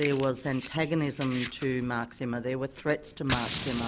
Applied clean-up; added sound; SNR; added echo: none; Fire; 10 dB; none.